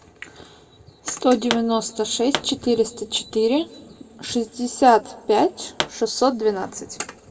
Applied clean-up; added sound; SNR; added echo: none; Explosion; 9 dB; reverberation time 1.0 s.